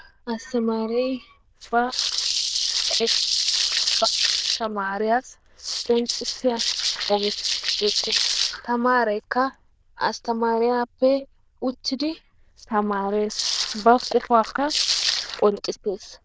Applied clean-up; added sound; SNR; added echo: neural diffusion model UNIVERSE++.